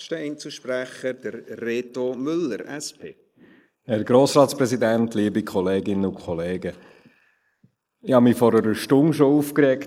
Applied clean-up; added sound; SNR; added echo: neural mask model Resemble Enhance denoiser.